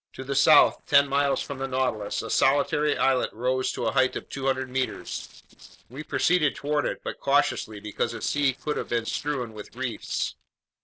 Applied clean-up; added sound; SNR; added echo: neural separator model SepFormer DNS4.